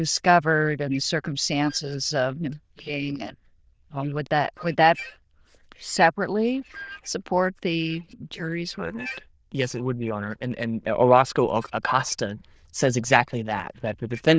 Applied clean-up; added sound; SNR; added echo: neural diffusion model UNIVERSE++.